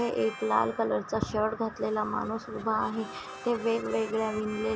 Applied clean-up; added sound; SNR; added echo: none; Harmonica; 18 dB; none.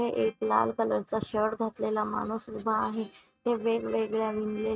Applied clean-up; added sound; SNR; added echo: neural mask model RNNoise.